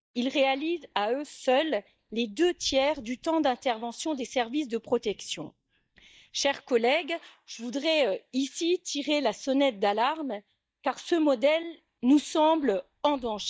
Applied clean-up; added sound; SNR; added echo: neural mask model DeepFilterNet 3.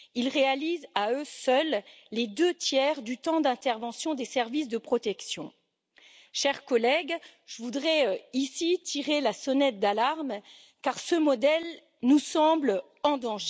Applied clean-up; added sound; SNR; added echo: none; none; none; none.